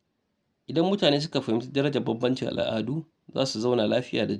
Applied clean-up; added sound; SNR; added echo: none; none; none; none.